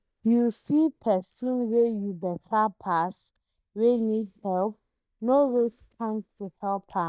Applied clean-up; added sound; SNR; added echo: neural mask model DeepFilterNet 3.